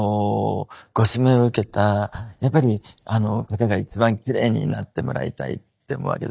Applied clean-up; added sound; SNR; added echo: neural mask model DeepFilterNet 3.